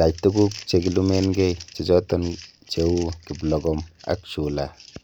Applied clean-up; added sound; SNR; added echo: none; Crumpling, crinkling; 20 dB; none.